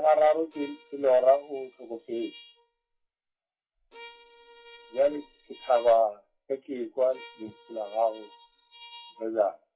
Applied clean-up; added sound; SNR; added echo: classical method WPE with log-MMSE.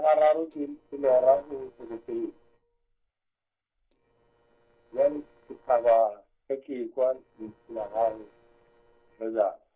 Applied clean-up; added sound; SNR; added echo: neural separator model SepFormer DNS4.